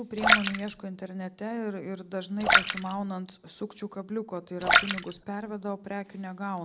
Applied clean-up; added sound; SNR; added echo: none; Splash, splatter; -5 dB; none.